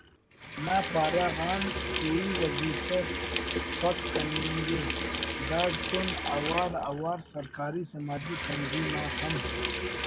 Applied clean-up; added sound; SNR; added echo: none; Sink (filling or washing) / Water tap, faucet; -2 dB; none.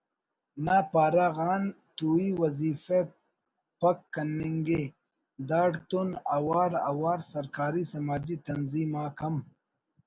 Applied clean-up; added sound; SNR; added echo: none; none; none; none.